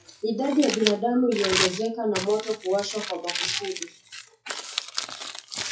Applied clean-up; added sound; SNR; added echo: classical method WPE with log-MMSE.